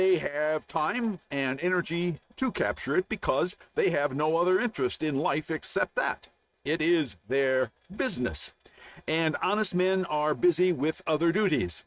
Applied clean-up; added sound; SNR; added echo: neural mask model RNNoise.